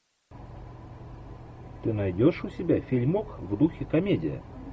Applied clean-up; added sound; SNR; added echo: none; none; none; none.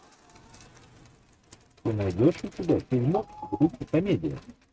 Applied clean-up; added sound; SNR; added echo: neural mask model RNNoise.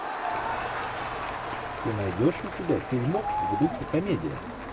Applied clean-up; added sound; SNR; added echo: none; Crowd; 3 dB; none.